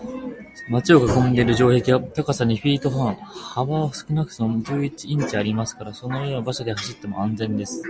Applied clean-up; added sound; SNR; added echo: none; none; none; none.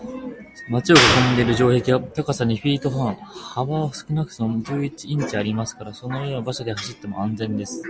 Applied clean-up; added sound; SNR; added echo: none; Clapping; 3 dB; none.